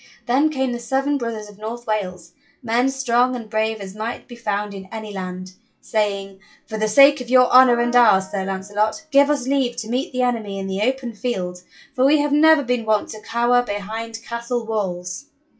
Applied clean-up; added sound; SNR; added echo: classical method log-MMSE.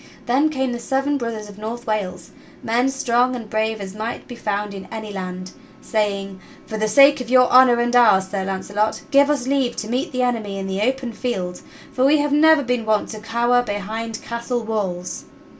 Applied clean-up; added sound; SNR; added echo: none; none; none; none.